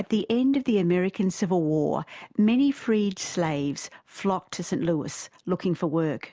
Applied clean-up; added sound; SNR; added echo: none; none; none; none.